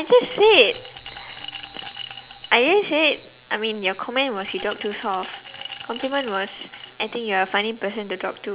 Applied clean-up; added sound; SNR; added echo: none; Glass; 15 dB; none.